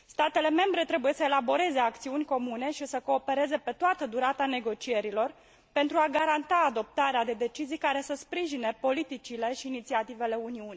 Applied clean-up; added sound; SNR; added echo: none; none; none; none.